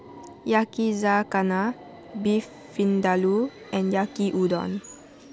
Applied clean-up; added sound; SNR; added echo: none; Subway, metro, underground; 20 dB; none.